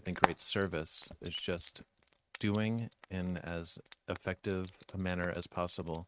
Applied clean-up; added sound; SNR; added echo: neural mask model RNNoise.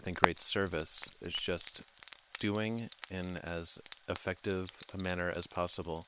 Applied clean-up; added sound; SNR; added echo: neural separator model SepFormer WHAM!.